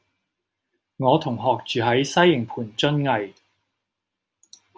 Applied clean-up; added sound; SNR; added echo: none; none; none; none.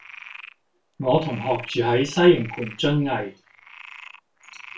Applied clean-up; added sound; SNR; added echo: none; Frog; 19 dB; reverberation time 0.2 s.